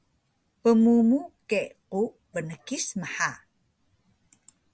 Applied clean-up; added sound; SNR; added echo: none; none; none; none.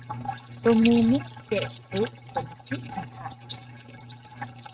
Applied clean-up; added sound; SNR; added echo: neural mask model RNNoise.